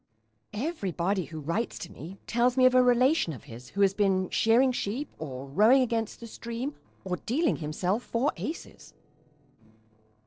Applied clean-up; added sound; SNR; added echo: neural separator model SepFormer DNS4.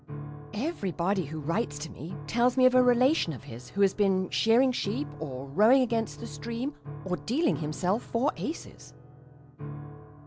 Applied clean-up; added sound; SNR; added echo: none; Piano; 14 dB; none.